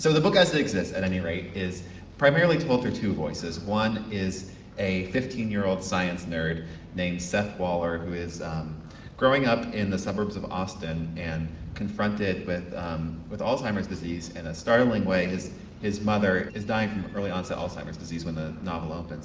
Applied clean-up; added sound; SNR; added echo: none; none; none; none.